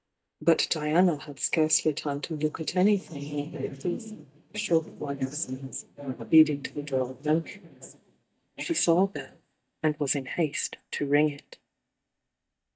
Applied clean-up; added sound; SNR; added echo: neural mask model DeepFilterNet 3.